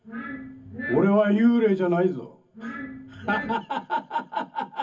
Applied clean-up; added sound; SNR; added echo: none; Glass; 10 dB; reverberation time 0.3 s.